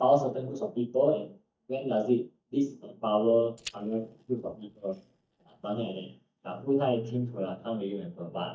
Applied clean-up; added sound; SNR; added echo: neural mask model DeepFilterNet 3.